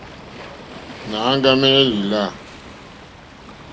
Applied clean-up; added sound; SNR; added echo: none; Waves, surf; 15 dB; reverberation time 0.4 s.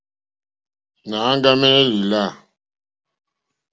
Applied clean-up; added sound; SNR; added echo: none; none; none; none.